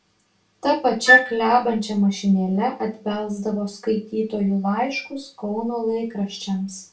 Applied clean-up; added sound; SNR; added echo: none; Wind instrument, woodwind instrument; -4 dB; reverberation time 0.2 s.